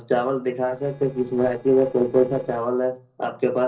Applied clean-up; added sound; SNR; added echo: neural separator model SepFormer DNS4.